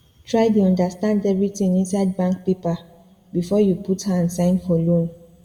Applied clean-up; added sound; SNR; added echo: none; none; none; reverberation time 0.8 s.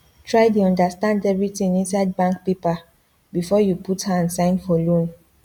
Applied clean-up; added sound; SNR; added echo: none; none; none; none.